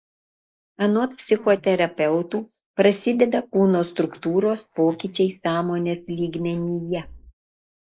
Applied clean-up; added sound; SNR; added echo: neural mask model Resemble Enhance denoiser.